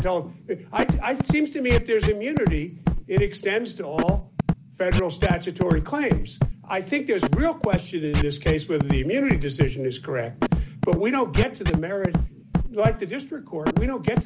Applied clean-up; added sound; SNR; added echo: none; Scratching (performance technique); 0 dB; none.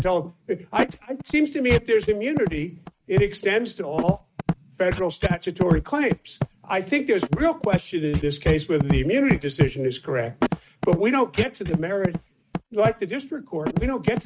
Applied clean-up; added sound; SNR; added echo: neural mask model RNNoise.